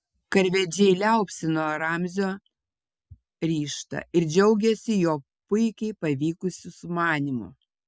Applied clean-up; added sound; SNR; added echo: none; none; none; none.